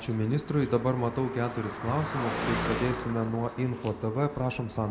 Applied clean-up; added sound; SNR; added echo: none; Car passing by; 8 dB; none.